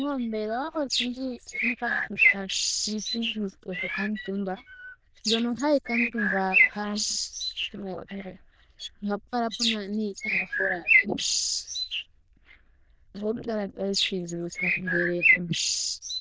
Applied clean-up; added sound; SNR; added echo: neural diffusion model UNIVERSE++.